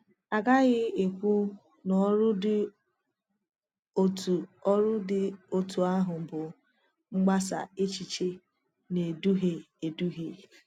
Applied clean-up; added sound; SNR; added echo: none; none; none; none.